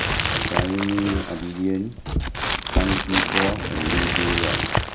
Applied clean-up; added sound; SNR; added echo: none; Crumpling, crinkling; -3 dB; none.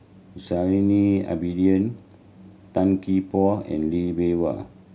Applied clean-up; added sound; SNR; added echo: none; none; none; none.